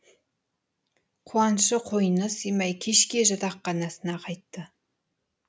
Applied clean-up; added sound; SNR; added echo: none; none; none; none.